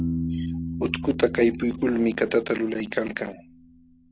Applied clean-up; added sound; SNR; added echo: none; Piano; 7 dB; none.